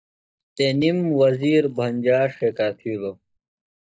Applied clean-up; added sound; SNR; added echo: neural mask model DeepFilterNet 3.